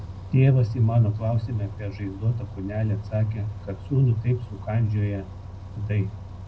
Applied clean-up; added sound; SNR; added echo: none; Bus; 13 dB; reverberation time 0.4 s.